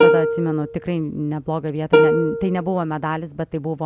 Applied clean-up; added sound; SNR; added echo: none; Plucked string instrument; -2 dB; none.